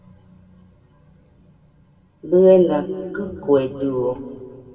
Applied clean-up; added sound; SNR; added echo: none; none; none; reverberation time 2.1 s.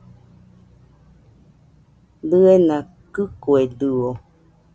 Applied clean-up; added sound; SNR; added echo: none; none; none; none.